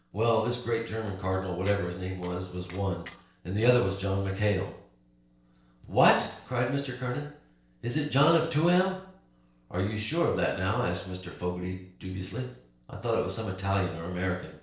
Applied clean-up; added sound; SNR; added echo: neural separator model SepFormer DNS4.